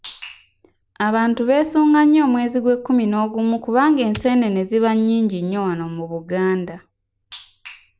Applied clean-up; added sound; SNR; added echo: none; Coin (dropping); 15 dB; none.